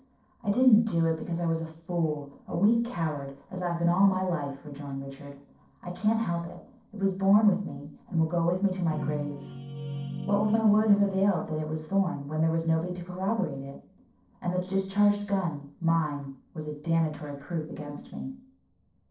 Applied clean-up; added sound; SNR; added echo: neural separator model SepFormer DNS4.